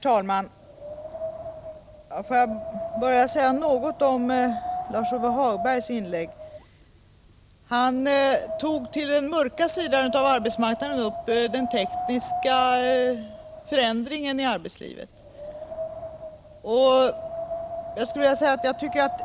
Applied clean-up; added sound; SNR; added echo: none; Wind; 9 dB; none.